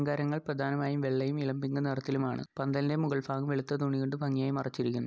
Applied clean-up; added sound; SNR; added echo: none; none; none; none.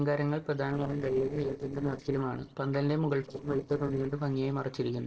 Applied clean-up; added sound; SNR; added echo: neural separator model SepFormer DNS4.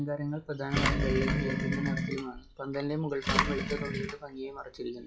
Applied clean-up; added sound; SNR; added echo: classical method WPE with log-MMSE.